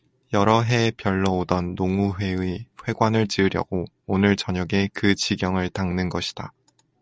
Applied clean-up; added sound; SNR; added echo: none; none; none; none.